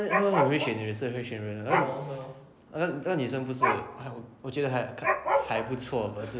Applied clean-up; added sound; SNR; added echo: none; Dog; 1 dB; none.